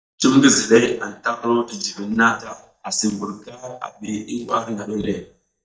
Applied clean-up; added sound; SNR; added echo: neural mask model DeepFilterNet 3.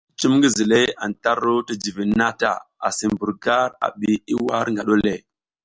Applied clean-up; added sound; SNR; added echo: none; none; none; none.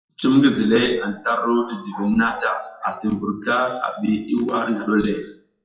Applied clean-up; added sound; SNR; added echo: classical method WPE with log-MMSE.